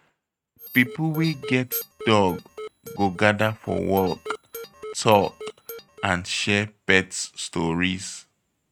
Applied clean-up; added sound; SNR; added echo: neural mask model RNNoise.